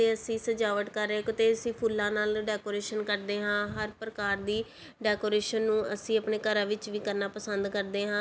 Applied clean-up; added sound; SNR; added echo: none; none; none; none.